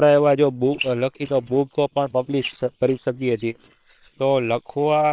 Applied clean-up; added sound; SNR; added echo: neural separator model SepFormer WHAM!.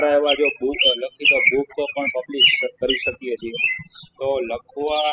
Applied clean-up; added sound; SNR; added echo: classical method spectral subtraction.